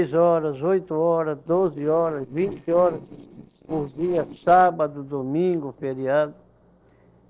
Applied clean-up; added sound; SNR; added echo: neural separator model SepFormer DNS4.